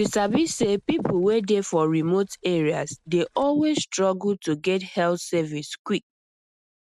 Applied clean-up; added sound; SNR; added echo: neural mask model RNNoise.